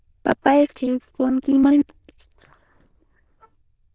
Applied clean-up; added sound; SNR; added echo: neural diffusion model UNIVERSE++.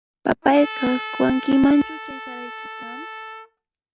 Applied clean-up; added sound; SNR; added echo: none; Trumpet; 12 dB; none.